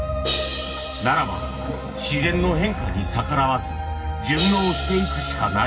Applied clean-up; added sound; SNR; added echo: none; Crash cymbal; 8 dB; reverberation time 0.4 s.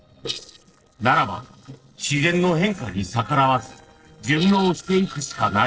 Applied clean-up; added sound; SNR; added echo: neural separator model SepFormer DNS4.